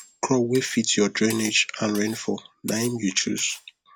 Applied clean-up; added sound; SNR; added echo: none; Cutlery, silverware; 19 dB; none.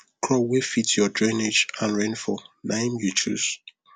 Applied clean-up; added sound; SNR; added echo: none; none; none; none.